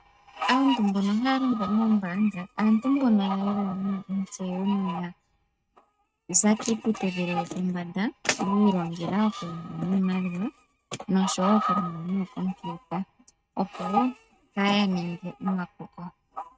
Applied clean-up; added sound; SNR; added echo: neural mask model RNNoise.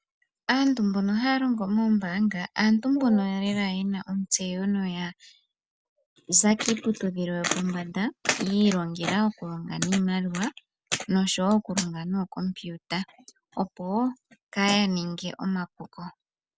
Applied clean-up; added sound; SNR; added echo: none; none; none; none.